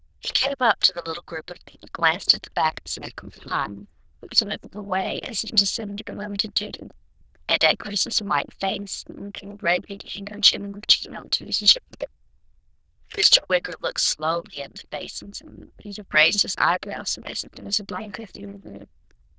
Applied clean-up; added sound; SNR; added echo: neural diffusion model UNIVERSE++.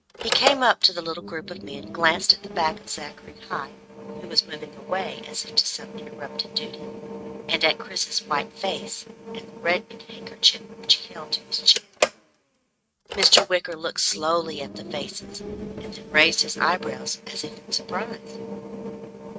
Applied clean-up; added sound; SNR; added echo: neural mask model RNNoise.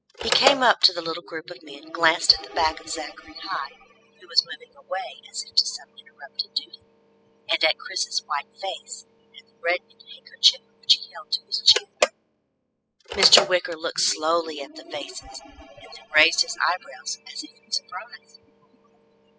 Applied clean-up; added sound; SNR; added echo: classical method spectral subtraction.